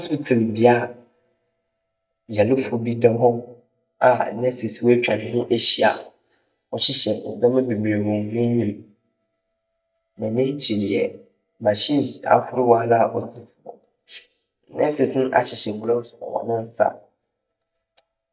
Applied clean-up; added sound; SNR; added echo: neural mask model DeepFilterNet 3.